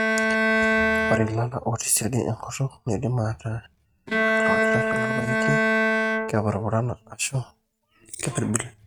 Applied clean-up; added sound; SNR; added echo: neural mask model RNNoise.